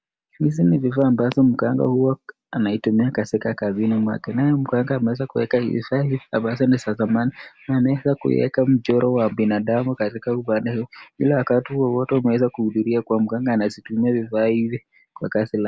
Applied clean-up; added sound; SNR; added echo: none; none; none; none.